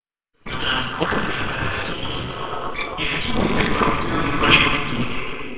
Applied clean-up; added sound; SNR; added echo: neural separator model SepFormer WHAMR!.